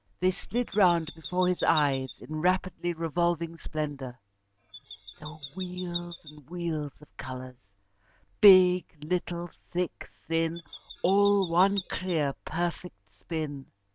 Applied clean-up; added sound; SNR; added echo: none; Chirp, tweet; 14 dB; none.